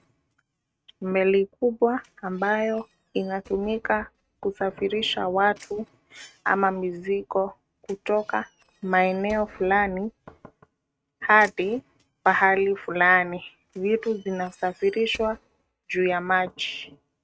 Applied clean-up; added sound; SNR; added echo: neural mask model RNNoise.